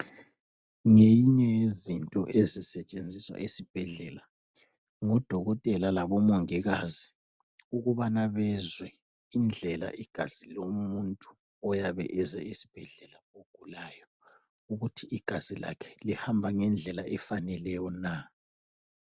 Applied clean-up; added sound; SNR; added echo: none; none; none; none.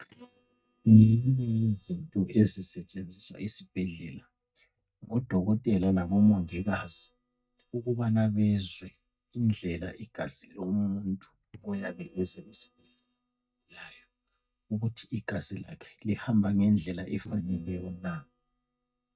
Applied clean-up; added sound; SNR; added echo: neural mask model DeepFilterNet 3.